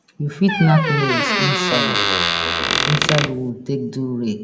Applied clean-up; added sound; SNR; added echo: none; Squeak; -1 dB; none.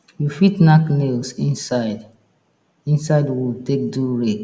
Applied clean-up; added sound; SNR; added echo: none; none; none; none.